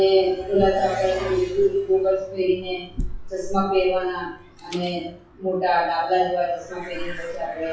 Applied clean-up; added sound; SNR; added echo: classical method WPE with log-MMSE.